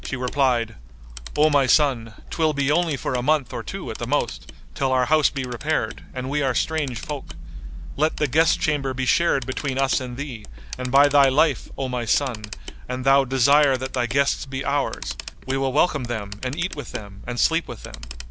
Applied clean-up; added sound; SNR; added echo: none; Camera; 11 dB; none.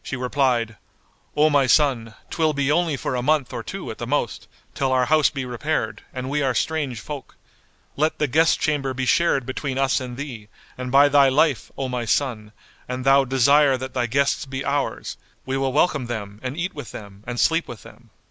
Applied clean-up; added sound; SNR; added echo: none; none; none; none.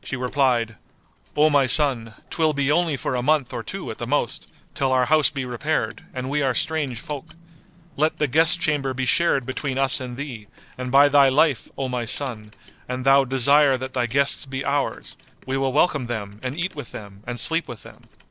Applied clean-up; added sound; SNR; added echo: neural separator model SepFormer DNS4.